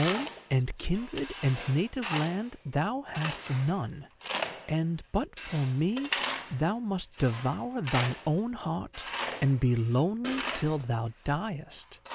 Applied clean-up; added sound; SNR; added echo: none; Tools; 9 dB; none.